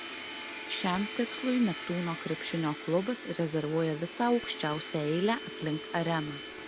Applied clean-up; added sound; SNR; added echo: none; Domestic sounds, home sounds; 10 dB; none.